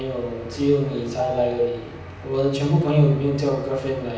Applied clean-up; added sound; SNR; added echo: none; Marimba, xylophone; 17 dB; reverberation time 0.9 s.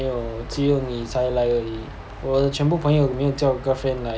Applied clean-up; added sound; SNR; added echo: none; none; none; none.